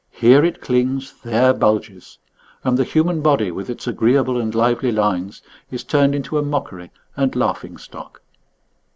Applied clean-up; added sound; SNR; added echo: none; none; none; none.